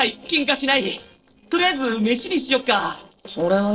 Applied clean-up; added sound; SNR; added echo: neural separator model SepFormer DNS4.